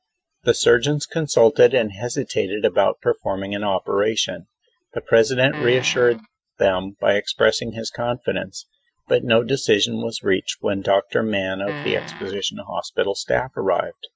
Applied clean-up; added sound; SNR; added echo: classical method Wiener filter.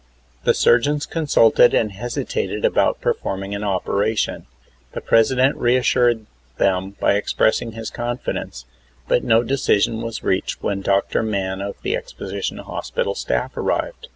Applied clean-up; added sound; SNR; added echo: none; none; none; none.